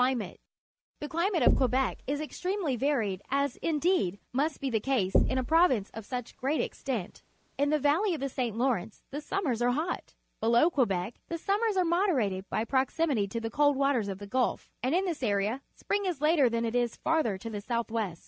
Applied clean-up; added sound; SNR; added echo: none; Knock; 5 dB; none.